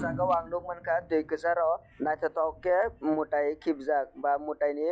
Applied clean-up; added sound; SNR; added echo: classical method log-MMSE.